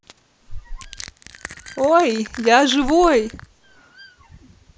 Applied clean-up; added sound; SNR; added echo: none; Squeak + Crushing; 14 dB; none.